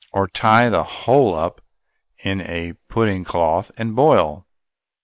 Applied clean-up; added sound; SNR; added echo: neural mask model Resemble Enhance denoiser.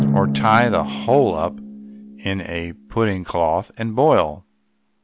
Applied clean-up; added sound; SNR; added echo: none; Drum; 7 dB; none.